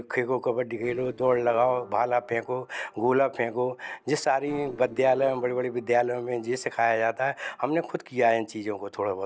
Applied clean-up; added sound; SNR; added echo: neural separator model SepFormer DNS4.